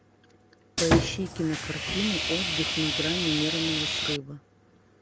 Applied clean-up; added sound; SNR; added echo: none; Sawing; -3 dB; none.